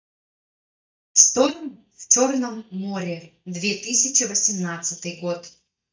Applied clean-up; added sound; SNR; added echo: neural mask model DeepFilterNet 3.